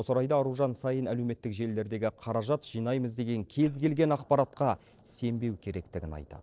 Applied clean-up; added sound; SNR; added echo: neural separator model SepFormer DNS4.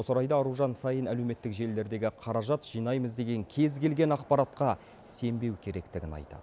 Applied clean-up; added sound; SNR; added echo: none; none; none; none.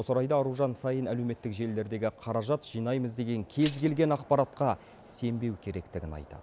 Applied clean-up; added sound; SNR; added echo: none; Tambourine; 15 dB; none.